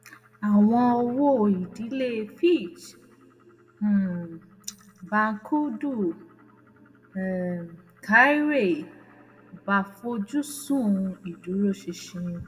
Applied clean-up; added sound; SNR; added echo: none; none; none; reverberation time 1.3 s.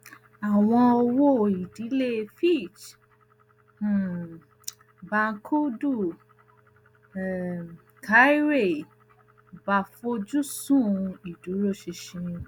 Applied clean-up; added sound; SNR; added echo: none; none; none; none.